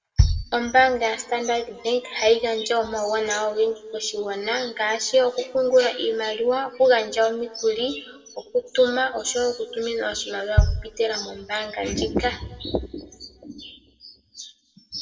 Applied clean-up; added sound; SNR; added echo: none; Bass drum; 2 dB; reverberation time 1.3 s.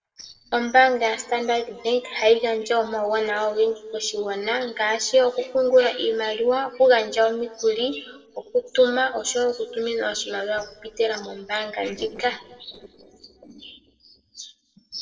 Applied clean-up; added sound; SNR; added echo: neural separator model SepFormer DNS4.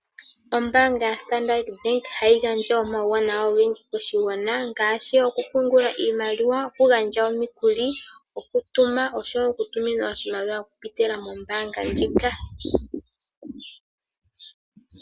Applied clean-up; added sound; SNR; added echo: none; none; none; none.